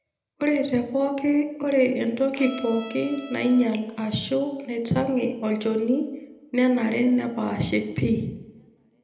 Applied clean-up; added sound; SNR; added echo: none; Bowed string instrument; 17 dB; reverberation time 0.7 s.